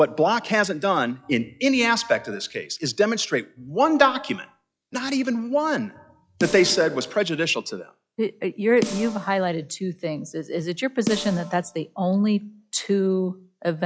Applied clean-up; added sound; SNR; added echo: classical method log-MMSE.